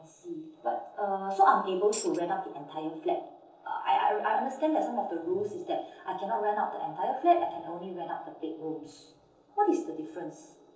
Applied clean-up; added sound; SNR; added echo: neural separator model SepFormer DNS4.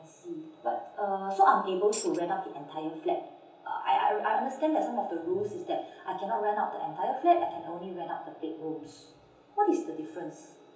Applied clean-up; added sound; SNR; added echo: none; Tambourine; 12 dB; reverberation time 1.2 s.